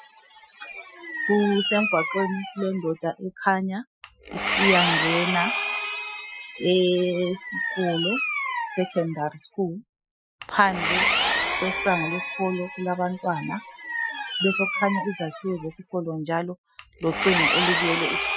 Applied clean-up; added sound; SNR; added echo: classical method Wiener filter.